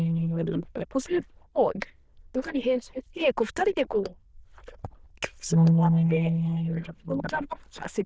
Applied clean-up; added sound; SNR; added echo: neural diffusion model UNIVERSE++.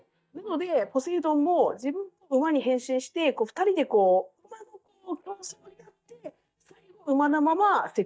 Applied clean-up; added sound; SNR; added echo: neural mask model DeepFilterNet 3.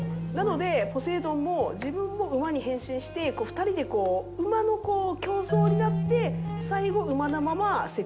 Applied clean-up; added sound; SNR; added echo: none; Marimba, xylophone; 6 dB; none.